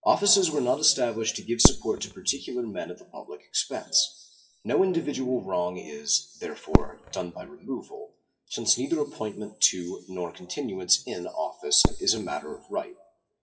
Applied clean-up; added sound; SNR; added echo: classical method WPE with log-MMSE.